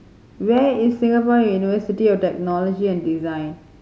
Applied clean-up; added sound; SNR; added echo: none; none; none; none.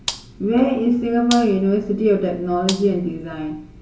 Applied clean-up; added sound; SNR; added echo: none; Gunshot, gunfire; 14 dB; reverberation time 0.3 s.